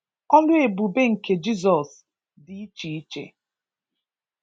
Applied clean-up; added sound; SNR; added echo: none; none; none; none.